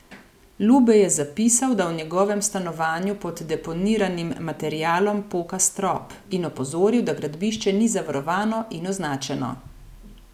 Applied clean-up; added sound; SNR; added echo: none; none; none; none.